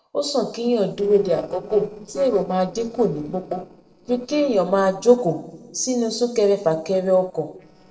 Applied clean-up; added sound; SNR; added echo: neural separator model SepFormer DNS4.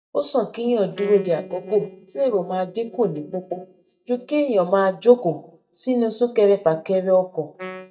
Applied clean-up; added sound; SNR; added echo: neural mask model DeepFilterNet 3.